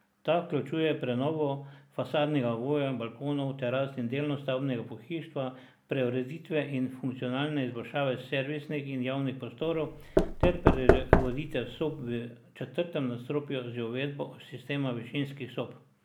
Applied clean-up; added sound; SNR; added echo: none; Knock / Wood; -5 dB; none.